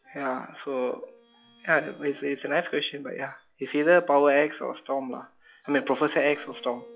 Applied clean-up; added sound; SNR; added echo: classical method log-MMSE.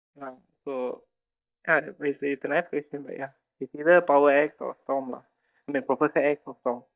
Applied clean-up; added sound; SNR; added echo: neural mask model DeepFilterNet 3.